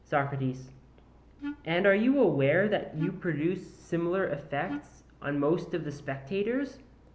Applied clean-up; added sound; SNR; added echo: none; Wind instrument, woodwind instrument; 11 dB; none.